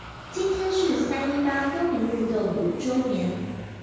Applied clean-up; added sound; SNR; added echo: none; Engine starting / Motor vehicle (road); 13 dB; reverberation time 1.2 s.